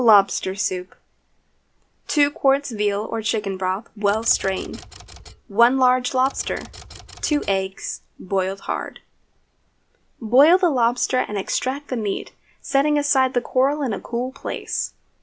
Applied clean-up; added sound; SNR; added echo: none; Typewriter; 18 dB; none.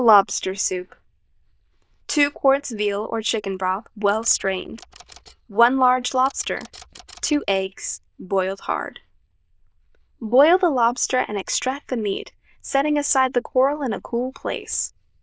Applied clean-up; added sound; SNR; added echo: neural diffusion model UNIVERSE++.